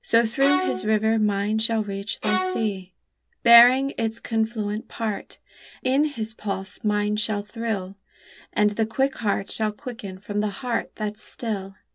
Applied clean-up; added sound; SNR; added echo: none; Bowed string instrument; 4 dB; none.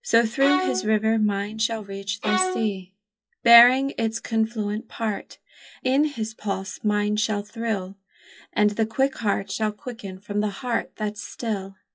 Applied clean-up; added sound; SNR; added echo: classical method log-MMSE.